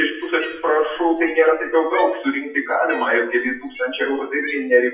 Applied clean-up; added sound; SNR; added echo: classical method WPE with log-MMSE.